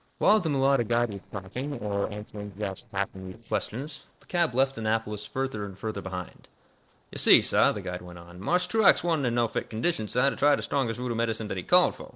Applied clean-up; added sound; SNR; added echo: neural separator model SepFormer DNS4.